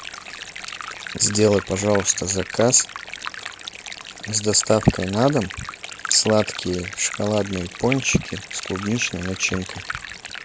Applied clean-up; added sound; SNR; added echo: none; Stream; 11 dB; none.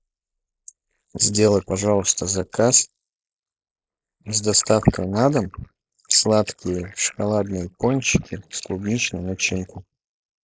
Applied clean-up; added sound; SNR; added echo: neural mask model Resemble Enhance denoiser.